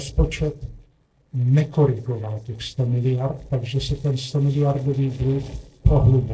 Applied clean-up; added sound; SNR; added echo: neural separator model SepFormer DNS4.